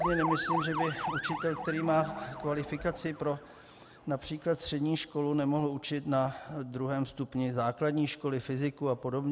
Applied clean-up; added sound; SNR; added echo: none; Motor vehicle (road) / Siren; 8 dB; none.